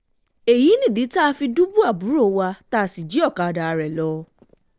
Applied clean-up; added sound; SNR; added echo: neural separator model SepFormer DNS4.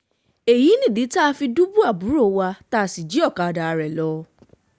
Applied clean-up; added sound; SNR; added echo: none; none; none; none.